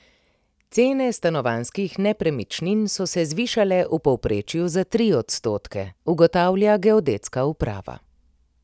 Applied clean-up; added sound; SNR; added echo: none; none; none; none.